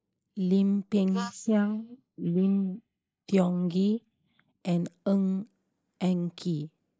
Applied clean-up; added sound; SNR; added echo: neural mask model Resemble Enhance denoiser.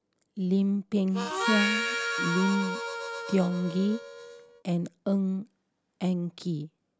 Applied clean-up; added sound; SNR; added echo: none; Harmonica; 2 dB; none.